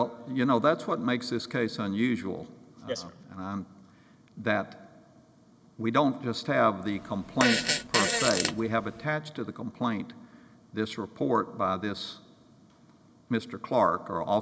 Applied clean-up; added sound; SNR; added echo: none; Fart; 0 dB; none.